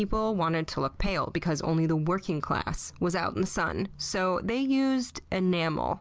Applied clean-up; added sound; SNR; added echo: none; none; none; none.